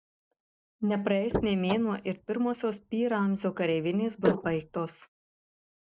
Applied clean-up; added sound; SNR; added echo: neural mask model Resemble Enhance denoiser.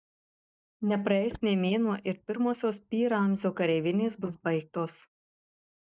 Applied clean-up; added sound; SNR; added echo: neural mask model DeepFilterNet 3.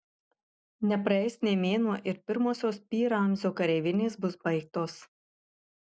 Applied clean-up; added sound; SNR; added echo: none; none; none; none.